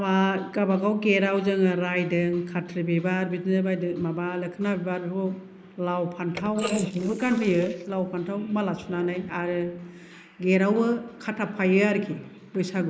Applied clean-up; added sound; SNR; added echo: neural mask model Resemble Enhance denoiser.